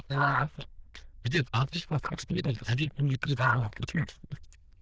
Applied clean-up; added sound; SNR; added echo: neural diffusion model UNIVERSE++.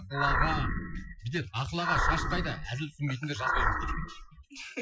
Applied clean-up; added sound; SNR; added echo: classical method Wiener filter.